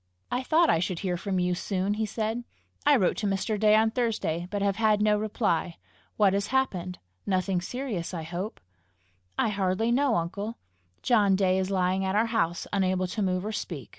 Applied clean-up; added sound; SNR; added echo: none; none; none; none.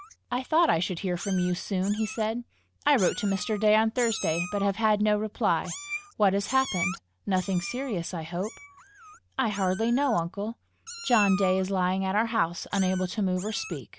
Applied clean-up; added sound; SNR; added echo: none; Meow; 13 dB; none.